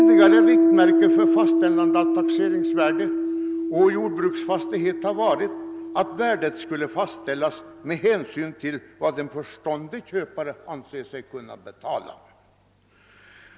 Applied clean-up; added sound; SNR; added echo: none; Piano; -3 dB; none.